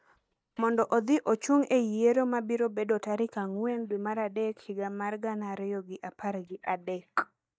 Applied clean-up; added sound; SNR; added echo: neural mask model DeepFilterNet 3.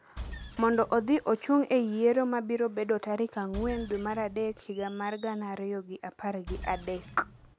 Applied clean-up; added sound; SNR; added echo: none; Engine; 13 dB; none.